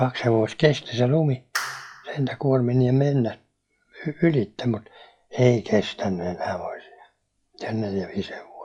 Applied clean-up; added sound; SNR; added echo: classical method log-MMSE.